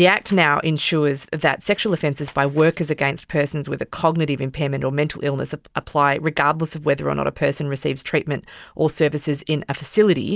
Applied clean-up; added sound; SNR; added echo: none; none; none; none.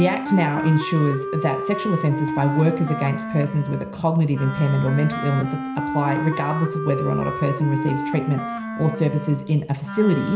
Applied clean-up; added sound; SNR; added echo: none; Wind instrument, woodwind instrument; 6 dB; reverberation time 0.5 s.